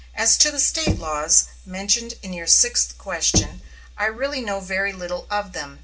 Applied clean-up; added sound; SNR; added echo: none; Knock; 9 dB; reverberation time 0.2 s.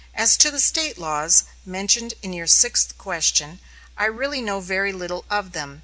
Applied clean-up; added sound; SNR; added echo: none; none; none; none.